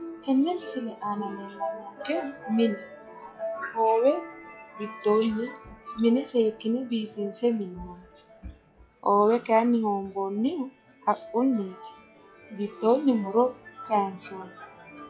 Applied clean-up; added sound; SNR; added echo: classical method log-MMSE.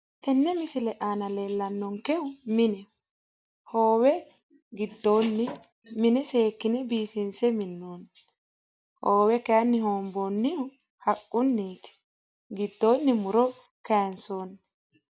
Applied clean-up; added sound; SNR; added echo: none; none; none; none.